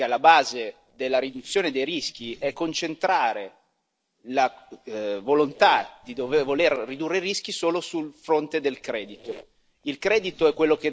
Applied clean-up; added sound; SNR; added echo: neural separator model SepFormer DNS4.